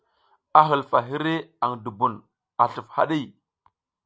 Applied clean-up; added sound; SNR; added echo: none; none; none; none.